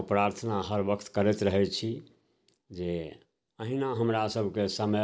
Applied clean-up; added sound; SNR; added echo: none; none; none; none.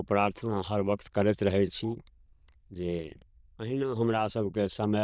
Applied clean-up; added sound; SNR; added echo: neural diffusion model UNIVERSE++.